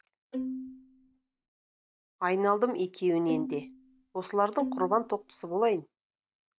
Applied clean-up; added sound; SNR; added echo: neural mask model RNNoise.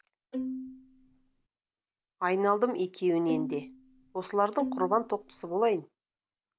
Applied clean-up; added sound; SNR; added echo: none; Bowed string instrument; 8 dB; none.